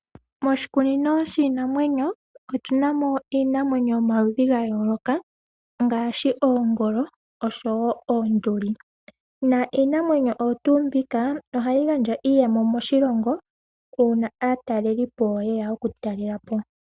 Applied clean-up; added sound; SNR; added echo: none; none; none; none.